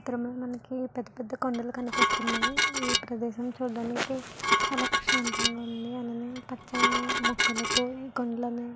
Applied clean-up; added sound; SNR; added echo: none; Dishes, pots, and pans; -5 dB; none.